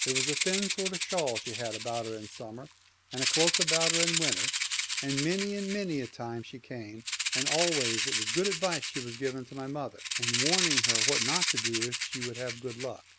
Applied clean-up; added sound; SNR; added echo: none; Rattle (instrument); -3 dB; none.